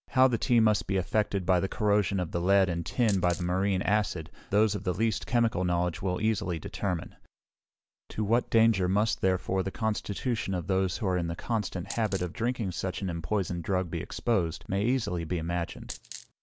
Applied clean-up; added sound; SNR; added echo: none; Coin (dropping); 14 dB; none.